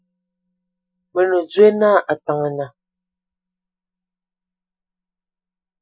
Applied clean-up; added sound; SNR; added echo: classical method Wiener filter.